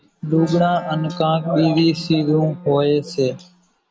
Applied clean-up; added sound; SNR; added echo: none; Wind instrument, woodwind instrument; 17 dB; none.